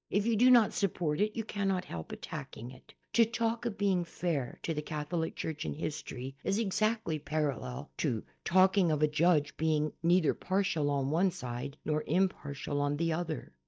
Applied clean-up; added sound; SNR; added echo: neural mask model DeepFilterNet 3.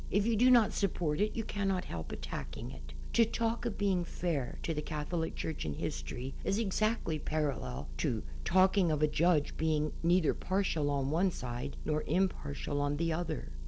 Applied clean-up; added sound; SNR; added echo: none; Motor vehicle (road) / Engine; 4 dB; none.